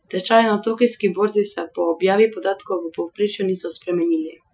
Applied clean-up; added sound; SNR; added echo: classical method Wiener filter.